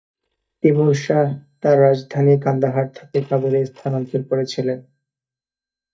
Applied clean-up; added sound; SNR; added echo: neural mask model DeepFilterNet 3.